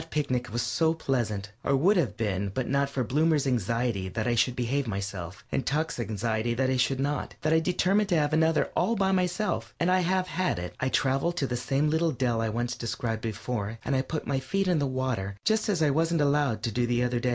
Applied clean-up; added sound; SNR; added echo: none; none; none; none.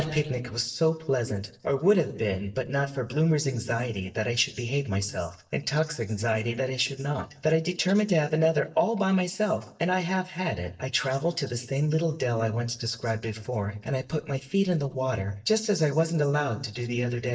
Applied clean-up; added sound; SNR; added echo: neural mask model DeepFilterNet 3.